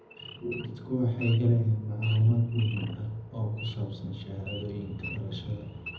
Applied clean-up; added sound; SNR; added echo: none; Idling / Wild animals; 16 dB; reverberation time 0.8 s.